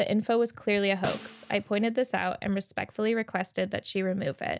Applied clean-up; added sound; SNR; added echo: none; Snare drum; 13 dB; none.